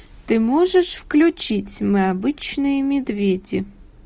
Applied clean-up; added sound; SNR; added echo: none; none; none; none.